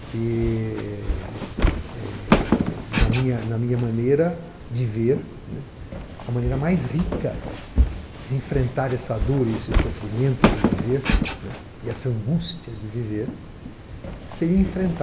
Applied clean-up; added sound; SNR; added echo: none; Walk, footsteps; 1 dB; reverberation time 2.0 s.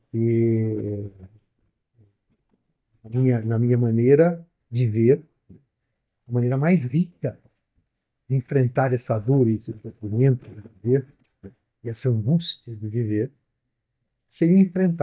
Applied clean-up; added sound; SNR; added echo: neural mask model DeepFilterNet 3.